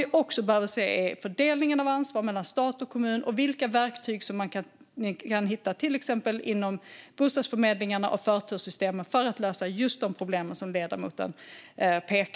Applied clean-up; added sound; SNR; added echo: none; none; none; none.